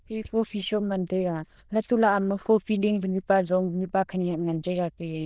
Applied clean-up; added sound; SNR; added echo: neural diffusion model UNIVERSE++.